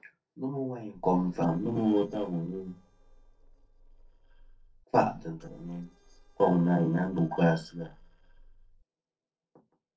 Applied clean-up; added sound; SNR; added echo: neural separator model SepFormer DNS4.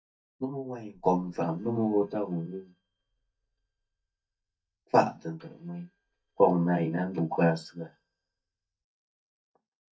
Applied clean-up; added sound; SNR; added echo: neural mask model DeepFilterNet 3.